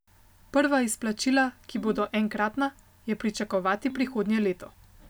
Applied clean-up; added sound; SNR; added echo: none; Ringtone; 16 dB; none.